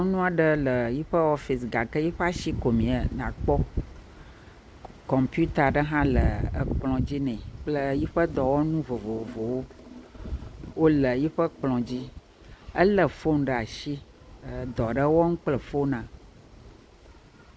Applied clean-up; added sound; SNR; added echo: none; none; none; none.